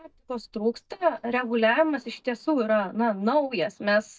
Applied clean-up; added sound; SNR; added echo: neural mask model DeepFilterNet 3.